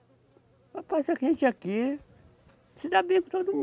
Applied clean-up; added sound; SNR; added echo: none; none; none; none.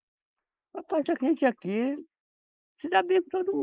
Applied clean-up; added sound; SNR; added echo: neural mask model Resemble Enhance denoiser.